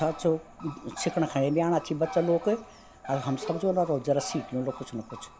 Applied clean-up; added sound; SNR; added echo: none; Bowed string instrument + Bird; 14 dB; none.